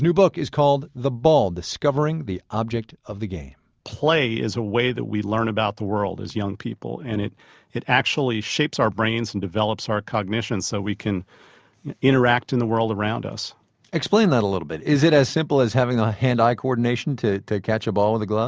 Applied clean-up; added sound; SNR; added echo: none; none; none; none.